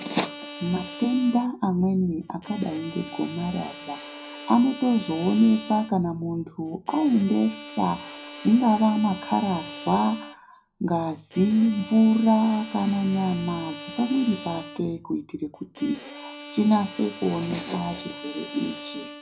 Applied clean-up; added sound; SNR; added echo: none; Bowed string instrument; 16 dB; reverberation time 0.4 s.